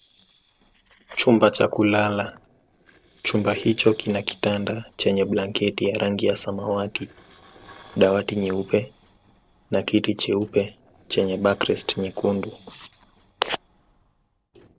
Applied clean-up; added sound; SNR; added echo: neural separator model SepFormer DNS4.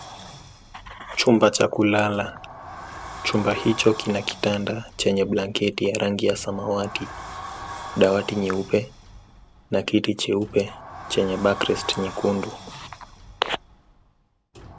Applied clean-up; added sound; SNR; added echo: none; Sliding door; 15 dB; none.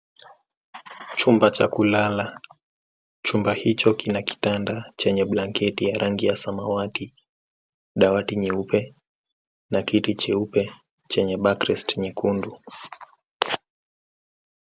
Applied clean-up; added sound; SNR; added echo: none; none; none; none.